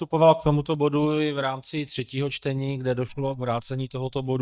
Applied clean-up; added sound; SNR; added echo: neural mask model DeepFilterNet 3.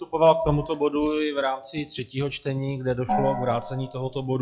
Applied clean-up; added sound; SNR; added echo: classical method log-MMSE.